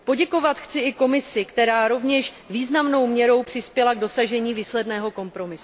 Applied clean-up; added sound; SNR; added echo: none; none; none; none.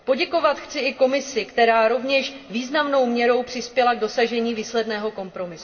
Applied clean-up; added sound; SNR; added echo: none; none; none; reverberation time 1.1 s.